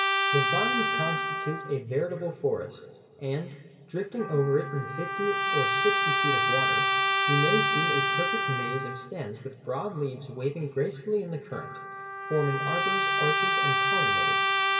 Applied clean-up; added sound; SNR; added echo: none; Trumpet; -3 dB; reverberation time 1.8 s.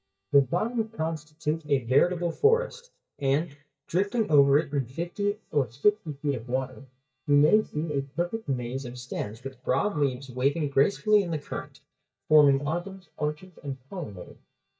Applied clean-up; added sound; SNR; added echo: neural mask model DeepFilterNet 3.